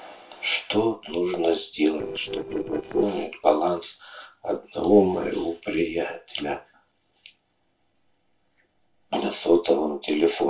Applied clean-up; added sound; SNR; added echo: neural separator model SepFormer DNS4.